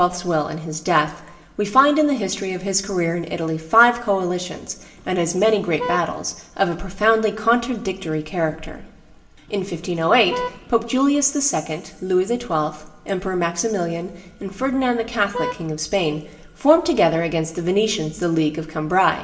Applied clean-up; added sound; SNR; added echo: none; Vehicle horn, car horn, honking; 11 dB; reverberation time 0.8 s.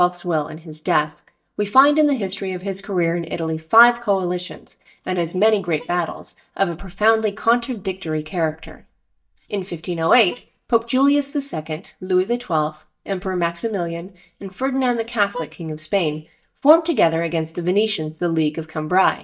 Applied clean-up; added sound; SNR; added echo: neural mask model DeepFilterNet 3.